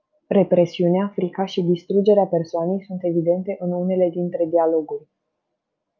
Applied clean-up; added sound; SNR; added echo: none; none; none; none.